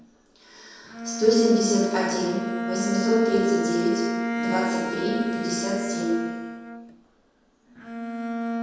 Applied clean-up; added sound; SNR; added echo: none; Bowed string instrument; 3 dB; reverberation time 1.2 s.